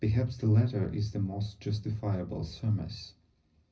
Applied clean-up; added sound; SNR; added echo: none; none; none; reverberation time 0.4 s.